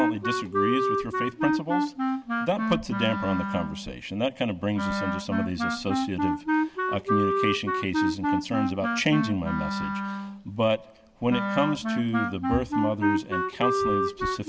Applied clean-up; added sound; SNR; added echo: none; Wind instrument, woodwind instrument; -1 dB; none.